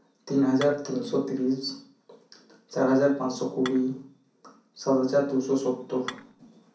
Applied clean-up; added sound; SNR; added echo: none; Dishes, pots, and pans / Chink, clink; 13 dB; reverberation time 0.6 s.